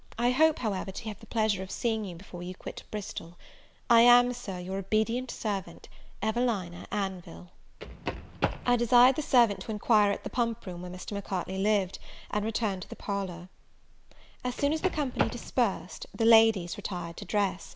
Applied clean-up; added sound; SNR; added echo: none; Run; 5 dB; none.